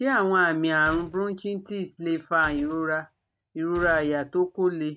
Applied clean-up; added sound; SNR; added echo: neural mask model RNNoise.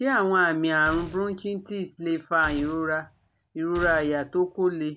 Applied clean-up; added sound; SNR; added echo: none; Gunshot, gunfire; 17 dB; none.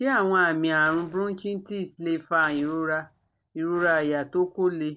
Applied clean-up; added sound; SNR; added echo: neural separator model SepFormer DNS4.